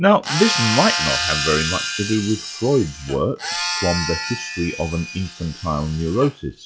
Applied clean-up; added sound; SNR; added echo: classical method log-MMSE.